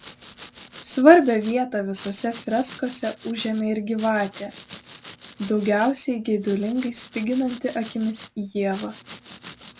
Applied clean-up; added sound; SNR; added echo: none; Domestic sounds, home sounds; 17 dB; none.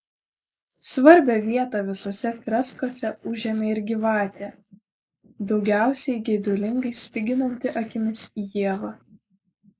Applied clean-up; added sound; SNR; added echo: neural mask model Resemble Enhance denoiser.